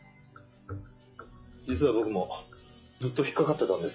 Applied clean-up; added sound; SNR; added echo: classical method log-MMSE.